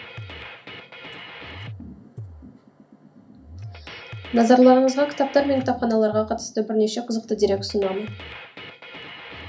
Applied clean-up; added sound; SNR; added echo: none; Drum kit; 16 dB; reverberation time 0.3 s.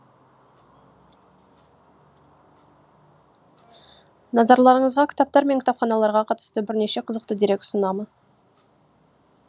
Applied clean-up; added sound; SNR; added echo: none; none; none; none.